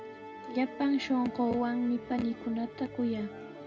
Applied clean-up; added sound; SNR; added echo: none; Musical instrument; 13 dB; reverberation time 0.2 s.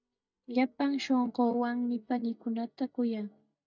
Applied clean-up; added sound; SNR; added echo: neural mask model DeepFilterNet 3.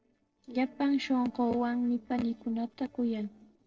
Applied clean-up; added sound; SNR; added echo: neural separator model SepFormer DNS4.